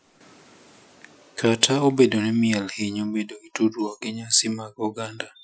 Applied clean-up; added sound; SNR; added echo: classical method Wiener filter.